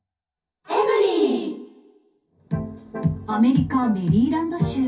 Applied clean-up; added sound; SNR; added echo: none; none; none; reverberation time 0.3 s.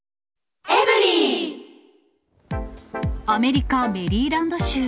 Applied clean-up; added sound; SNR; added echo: none; none; none; none.